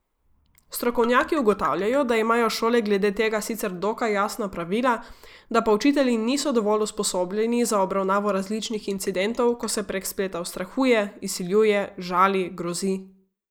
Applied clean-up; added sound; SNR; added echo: neural mask model Resemble Enhance denoiser.